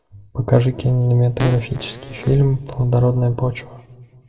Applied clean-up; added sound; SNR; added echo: none; Fart; 12 dB; reverberation time 1.1 s.